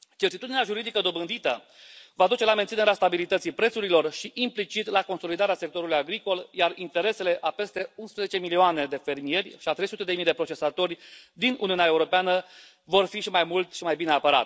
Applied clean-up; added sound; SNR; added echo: none; none; none; none.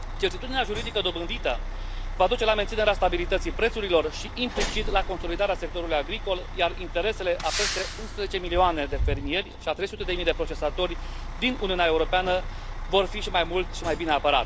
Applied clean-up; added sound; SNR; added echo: none; Truck; 5 dB; none.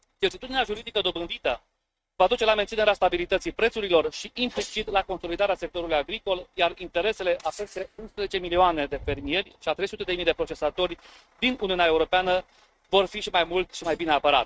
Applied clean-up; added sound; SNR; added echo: neural mask model RNNoise.